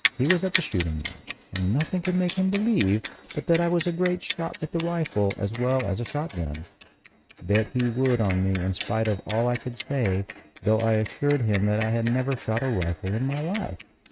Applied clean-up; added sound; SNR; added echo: neural mask model RNNoise.